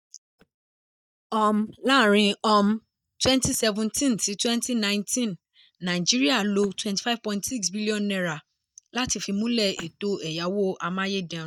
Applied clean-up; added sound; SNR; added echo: neural mask model DeepFilterNet 3.